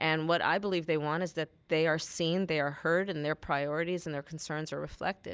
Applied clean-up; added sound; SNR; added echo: none; none; none; none.